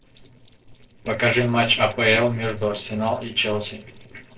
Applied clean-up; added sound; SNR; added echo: neural separator model SepFormer DNS4.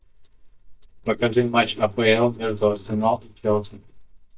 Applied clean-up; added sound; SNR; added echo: neural mask model DeepFilterNet 3.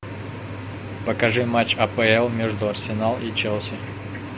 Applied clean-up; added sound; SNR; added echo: none; none; none; none.